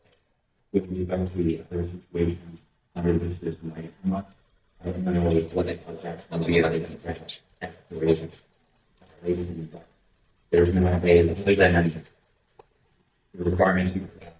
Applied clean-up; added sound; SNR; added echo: neural mask model DeepFilterNet 3.